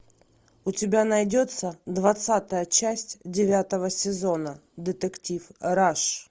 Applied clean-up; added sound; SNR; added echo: none; none; none; none.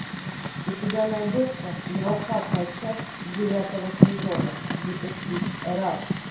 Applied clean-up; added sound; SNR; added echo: none; Fire; -2 dB; reverberation time 0.6 s.